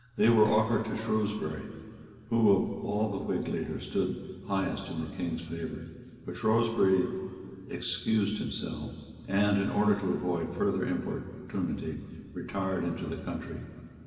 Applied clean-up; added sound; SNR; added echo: none; none; none; reverberation time 2.3 s.